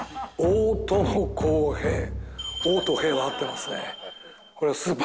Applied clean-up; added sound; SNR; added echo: none; none; none; none.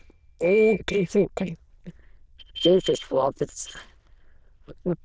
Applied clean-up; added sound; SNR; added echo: neural diffusion model UNIVERSE++.